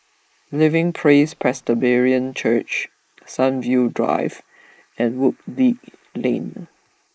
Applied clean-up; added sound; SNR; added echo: neural mask model Resemble Enhance denoiser.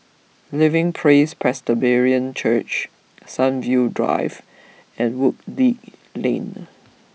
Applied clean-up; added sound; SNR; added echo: none; none; none; none.